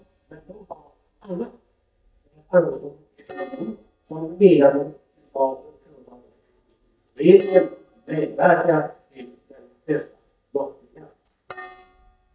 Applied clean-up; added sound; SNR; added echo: neural mask model DeepFilterNet 3.